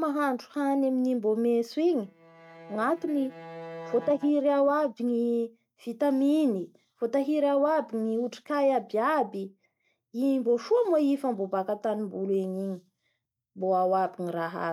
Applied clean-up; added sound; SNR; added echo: neural mask model RNNoise.